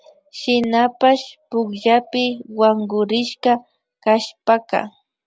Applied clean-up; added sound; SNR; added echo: none; none; none; none.